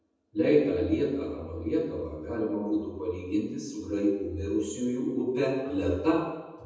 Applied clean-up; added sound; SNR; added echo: none; none; none; reverberation time 1.1 s.